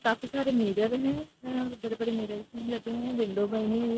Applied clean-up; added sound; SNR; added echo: neural mask model RNNoise.